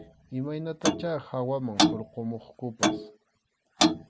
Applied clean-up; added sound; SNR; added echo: none; Clock; -5 dB; none.